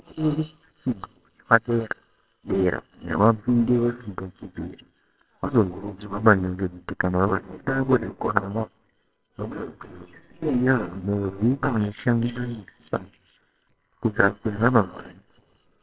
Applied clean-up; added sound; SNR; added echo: neural separator model SepFormer WHAMR!.